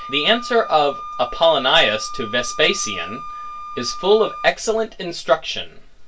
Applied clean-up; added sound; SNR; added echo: none; Wind instrument, woodwind instrument; 13 dB; reverberation time 0.2 s.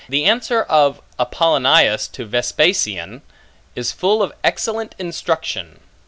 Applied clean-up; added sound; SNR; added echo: none; none; none; none.